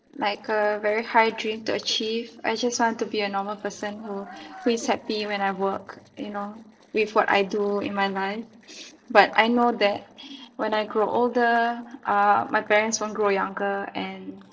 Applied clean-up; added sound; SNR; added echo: neural separator model SepFormer DNS4.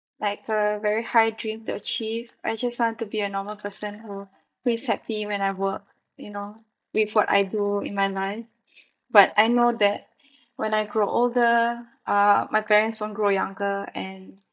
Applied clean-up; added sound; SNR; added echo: neural mask model DeepFilterNet 3.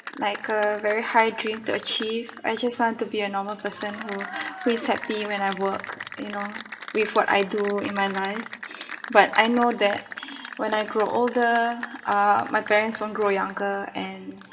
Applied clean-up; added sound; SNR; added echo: none; Applause / Cheering; 13 dB; reverberation time 0.7 s.